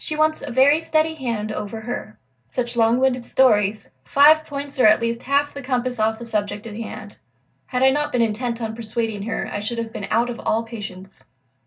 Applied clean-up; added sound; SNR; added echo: none; none; none; reverberation time 0.4 s.